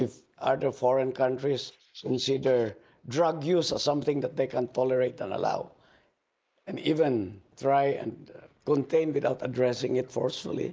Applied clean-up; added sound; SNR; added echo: neural mask model Resemble Enhance denoiser.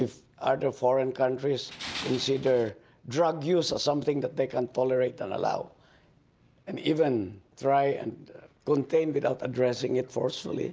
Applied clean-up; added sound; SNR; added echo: none; Tools; 11 dB; none.